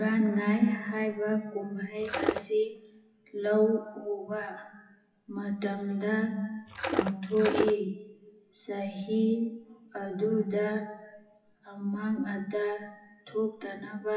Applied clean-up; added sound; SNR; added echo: classical method WPE with log-MMSE.